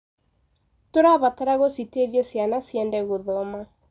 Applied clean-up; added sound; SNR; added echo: none; none; none; none.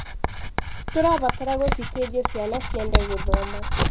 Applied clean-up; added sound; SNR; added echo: none; Writing; -2 dB; none.